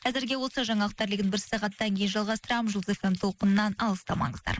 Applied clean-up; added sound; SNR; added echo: neural mask model Resemble Enhance denoiser.